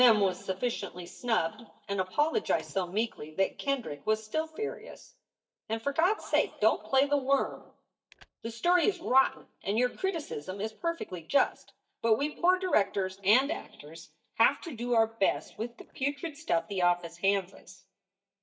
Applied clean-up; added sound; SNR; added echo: neural mask model DeepFilterNet 3.